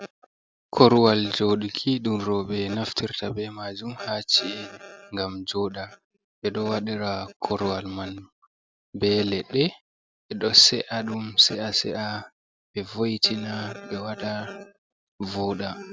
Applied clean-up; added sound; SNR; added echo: none; none; none; none.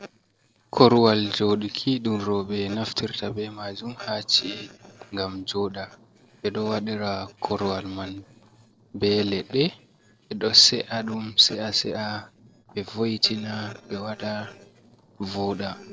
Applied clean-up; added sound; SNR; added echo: neural separator model SepFormer DNS4.